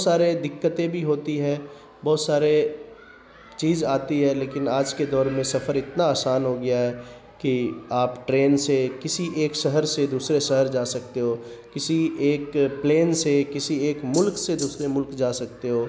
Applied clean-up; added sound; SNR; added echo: none; Rattle (instrument); 14 dB; none.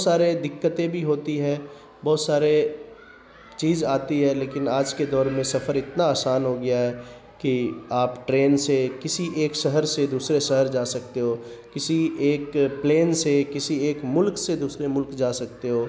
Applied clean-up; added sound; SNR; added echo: none; none; none; none.